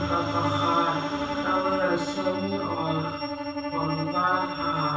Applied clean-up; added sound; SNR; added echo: none; Bowed string instrument; 3 dB; reverberation time 0.7 s.